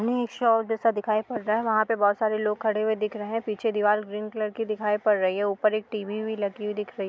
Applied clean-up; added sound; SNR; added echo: none; none; none; none.